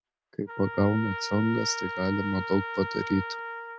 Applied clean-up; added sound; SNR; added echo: none; Trumpet; 7 dB; none.